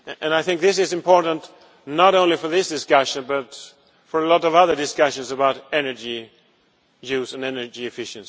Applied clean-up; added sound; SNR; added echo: none; none; none; none.